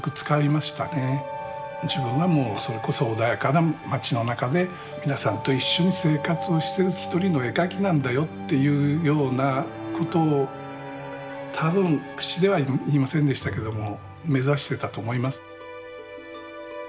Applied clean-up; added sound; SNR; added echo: none; none; none; none.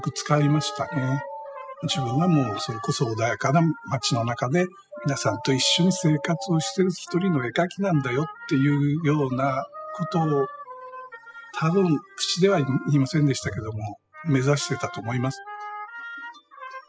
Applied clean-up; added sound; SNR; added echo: classical method spectral subtraction.